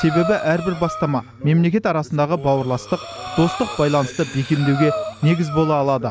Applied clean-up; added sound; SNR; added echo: none; Breathing; 11 dB; none.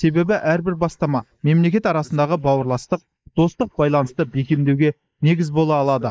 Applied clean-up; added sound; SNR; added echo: neural mask model Resemble Enhance denoiser.